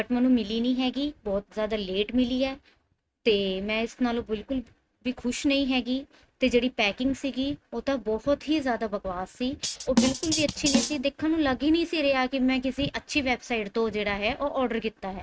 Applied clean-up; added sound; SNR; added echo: neural mask model RNNoise.